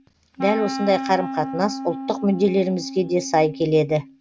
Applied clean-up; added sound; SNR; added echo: none; Wind instrument, woodwind instrument; 9 dB; none.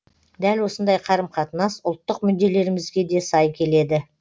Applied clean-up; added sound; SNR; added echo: none; none; none; none.